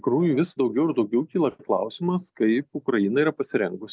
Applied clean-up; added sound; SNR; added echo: none; none; none; none.